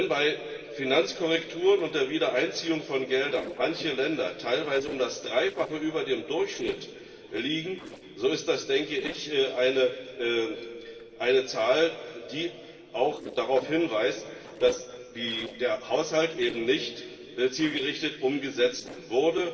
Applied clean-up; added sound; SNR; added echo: neural separator model SepFormer DNS4.